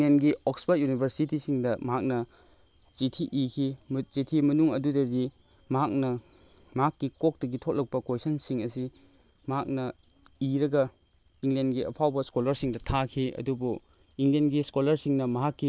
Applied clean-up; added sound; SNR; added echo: none; none; none; none.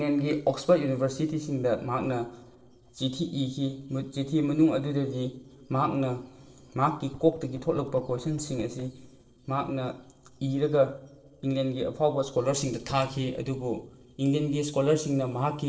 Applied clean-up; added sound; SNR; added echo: neural separator model SepFormer DNS4.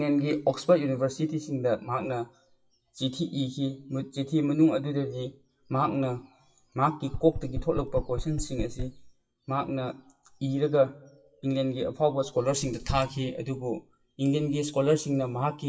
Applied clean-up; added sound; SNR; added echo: classical method WPE with log-MMSE.